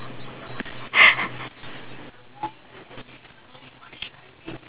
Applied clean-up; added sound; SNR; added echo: none; none; none; none.